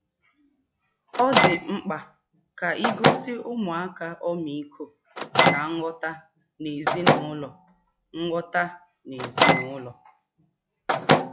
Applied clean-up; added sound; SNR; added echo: classical method log-MMSE.